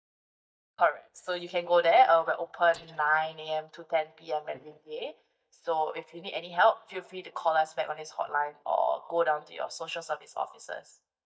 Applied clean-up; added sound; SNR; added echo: neural mask model DeepFilterNet 3.